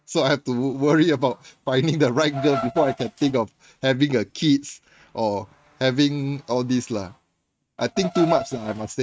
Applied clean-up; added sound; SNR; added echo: neural mask model RNNoise.